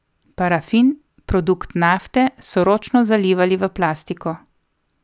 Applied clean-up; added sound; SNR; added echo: none; none; none; none.